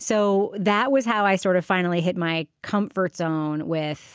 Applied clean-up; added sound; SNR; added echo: none; none; none; none.